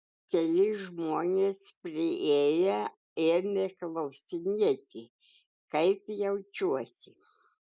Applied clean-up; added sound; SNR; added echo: none; none; none; none.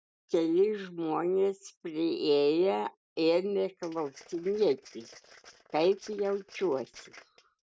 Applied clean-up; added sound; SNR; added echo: neural mask model RNNoise.